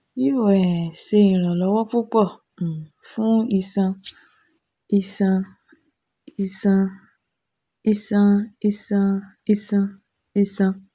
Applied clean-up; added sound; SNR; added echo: none; none; none; none.